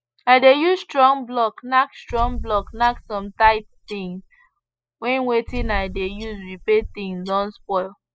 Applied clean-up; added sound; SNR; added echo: classical method spectral subtraction.